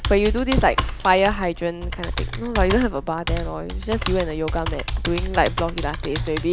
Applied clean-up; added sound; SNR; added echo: none; Computer keyboard; 3 dB; none.